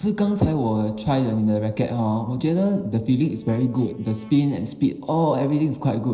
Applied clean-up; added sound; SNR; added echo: neural separator model SepFormer DNS4.